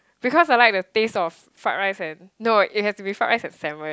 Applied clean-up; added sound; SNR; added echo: none; none; none; none.